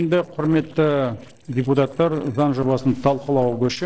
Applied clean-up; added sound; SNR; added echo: neural separator model SepFormer DNS4.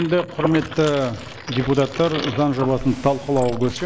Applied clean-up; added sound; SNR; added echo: neural mask model Resemble Enhance denoiser.